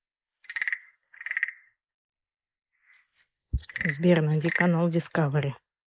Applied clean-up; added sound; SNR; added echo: neural mask model Resemble Enhance denoiser.